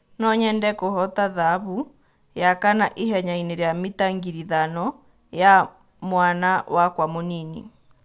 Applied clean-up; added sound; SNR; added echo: none; none; none; none.